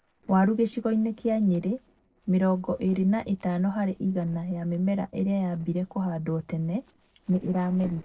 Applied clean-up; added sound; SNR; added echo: neural separator model SepFormer DNS4.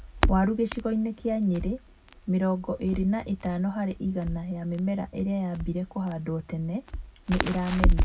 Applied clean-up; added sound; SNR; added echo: none; Crackle; 3 dB; reverberation time 0.3 s.